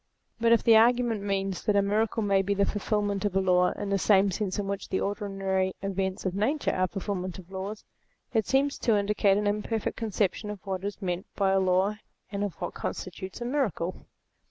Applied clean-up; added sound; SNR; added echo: none; none; none; none.